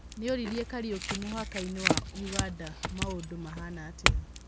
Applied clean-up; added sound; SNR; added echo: none; Chink, clink / Domestic sounds, home sounds; -3 dB; none.